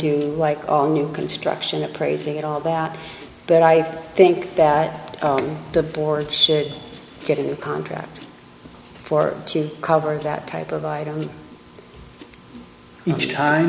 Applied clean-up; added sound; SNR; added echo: none; none; none; none.